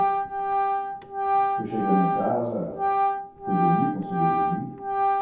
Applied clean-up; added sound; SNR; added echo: none; Organ; -4 dB; reverberation time 0.8 s.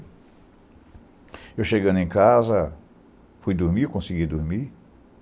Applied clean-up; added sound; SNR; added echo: none; none; none; none.